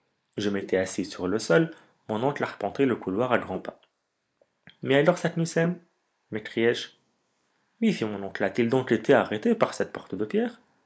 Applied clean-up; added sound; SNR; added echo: neural mask model Resemble Enhance denoiser.